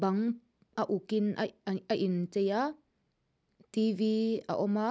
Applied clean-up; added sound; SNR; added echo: none; none; none; none.